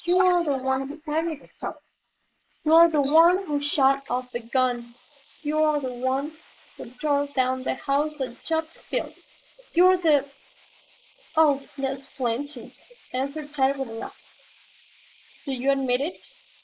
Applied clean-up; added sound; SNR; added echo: neural mask model Resemble Enhance denoiser.